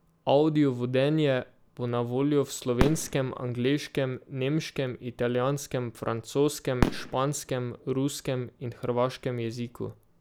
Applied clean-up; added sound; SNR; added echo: none; Fireworks; 9 dB; none.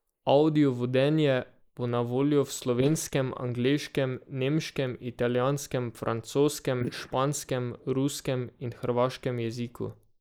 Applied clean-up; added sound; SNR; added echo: neural mask model Resemble Enhance denoiser.